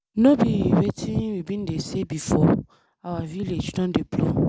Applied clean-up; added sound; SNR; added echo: none; none; none; none.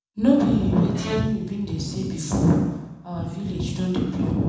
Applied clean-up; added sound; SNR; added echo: none; Bowed string instrument; 13 dB; reverberation time 1.0 s.